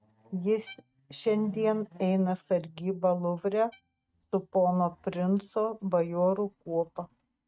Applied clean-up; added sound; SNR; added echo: neural mask model RNNoise.